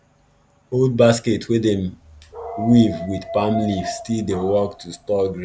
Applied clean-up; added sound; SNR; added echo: none; Dog; 12 dB; none.